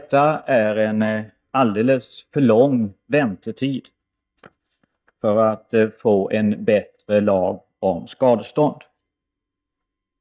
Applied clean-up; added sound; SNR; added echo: neural mask model DeepFilterNet 3.